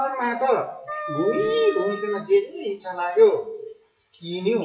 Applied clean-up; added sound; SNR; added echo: classical method WPE with log-MMSE.